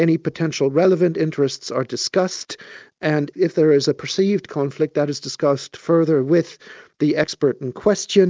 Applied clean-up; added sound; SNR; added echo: none; none; none; none.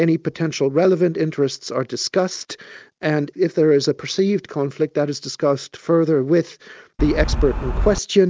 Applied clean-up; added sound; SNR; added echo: none; Wind; 1 dB; none.